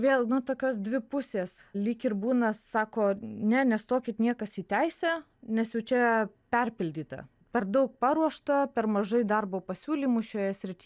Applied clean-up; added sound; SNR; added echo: none; none; none; none.